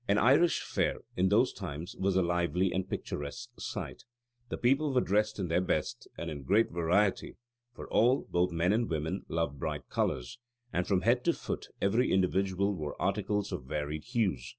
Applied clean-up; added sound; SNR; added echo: none; none; none; none.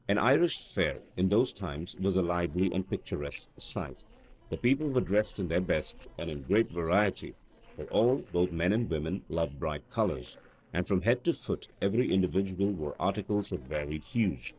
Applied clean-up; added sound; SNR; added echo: neural separator model SepFormer DNS4.